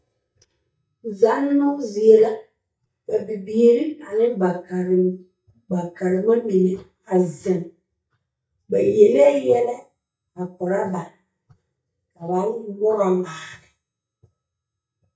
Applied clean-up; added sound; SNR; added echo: neural mask model DeepFilterNet 3.